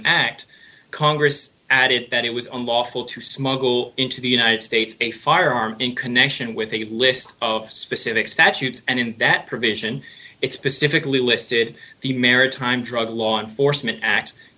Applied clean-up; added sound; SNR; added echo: none; none; none; none.